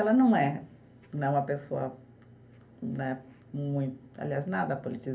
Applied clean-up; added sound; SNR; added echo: none; none; none; reverberation time 0.3 s.